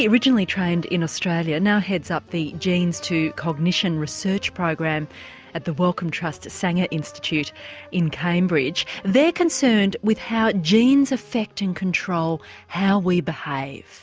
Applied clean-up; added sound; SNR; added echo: none; none; none; none.